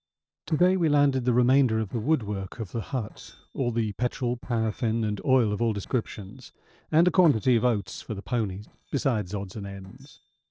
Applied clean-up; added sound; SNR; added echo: neural separator model SepFormer DNS4.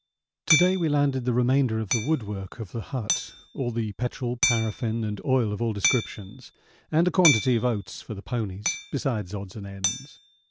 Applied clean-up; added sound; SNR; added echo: none; Hammer; 6 dB; none.